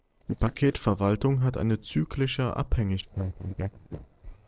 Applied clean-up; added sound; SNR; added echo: neural separator model SepFormer DNS4.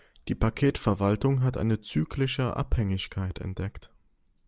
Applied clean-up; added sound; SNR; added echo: none; none; none; none.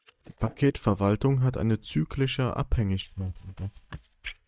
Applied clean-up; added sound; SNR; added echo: neural mask model DeepFilterNet 3.